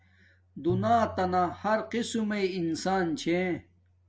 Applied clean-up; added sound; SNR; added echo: none; Tabla; 13 dB; none.